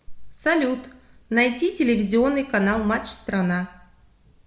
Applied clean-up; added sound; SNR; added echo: none; none; none; none.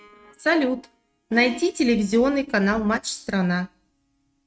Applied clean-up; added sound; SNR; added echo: neural mask model RNNoise.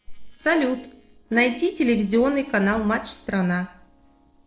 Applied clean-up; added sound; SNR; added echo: neural separator model SepFormer DNS4.